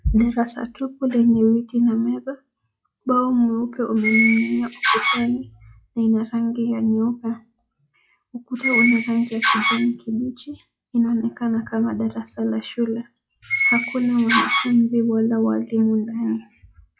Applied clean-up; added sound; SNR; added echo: classical method log-MMSE.